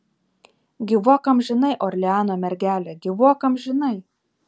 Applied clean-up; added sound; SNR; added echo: none; none; none; none.